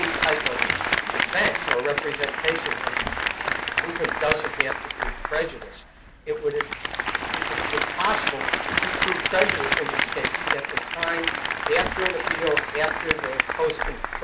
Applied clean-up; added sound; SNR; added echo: none; Applause; -3 dB; none.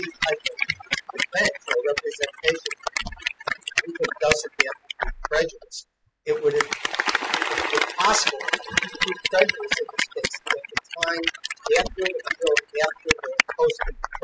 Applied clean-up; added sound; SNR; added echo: classical method spectral subtraction.